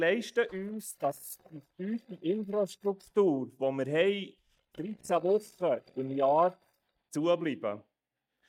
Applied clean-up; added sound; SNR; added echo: neural mask model DeepFilterNet 3.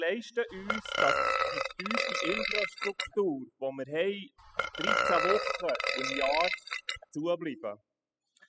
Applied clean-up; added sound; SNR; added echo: classical method spectral subtraction.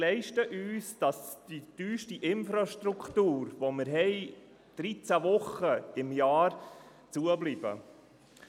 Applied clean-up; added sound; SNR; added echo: none; none; none; none.